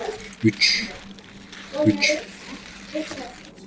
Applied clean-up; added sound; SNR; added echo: none; Tearing; 16 dB; none.